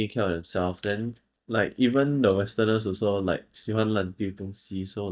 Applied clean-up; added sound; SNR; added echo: neural mask model DeepFilterNet 3.